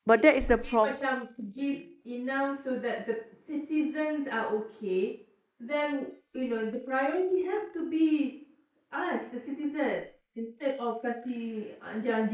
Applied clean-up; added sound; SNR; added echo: neural mask model Resemble Enhance denoiser.